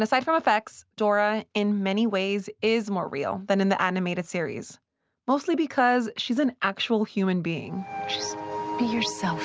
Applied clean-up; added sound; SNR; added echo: none; none; none; none.